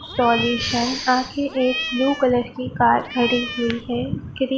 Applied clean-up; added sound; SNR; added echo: none; Cat + Respiratory sounds; 8 dB; none.